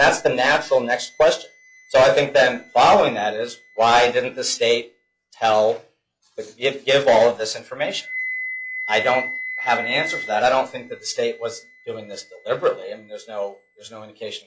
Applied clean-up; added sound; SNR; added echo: classical method log-MMSE.